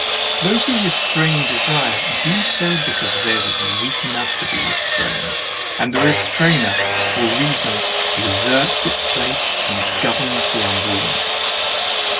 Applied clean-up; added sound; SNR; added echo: none; Sawing; -3 dB; none.